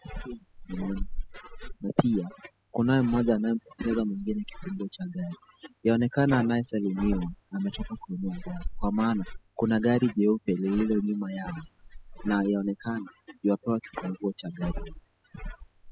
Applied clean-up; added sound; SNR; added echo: classical method spectral subtraction.